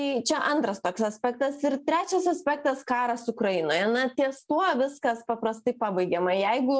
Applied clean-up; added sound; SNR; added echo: none; none; none; none.